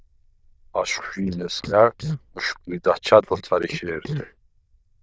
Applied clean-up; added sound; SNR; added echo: neural diffusion model UNIVERSE++.